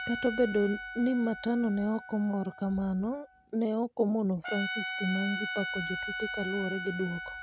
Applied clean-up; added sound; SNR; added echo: none; Trumpet; 8 dB; none.